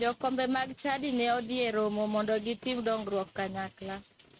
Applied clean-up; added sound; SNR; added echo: neural mask model RNNoise.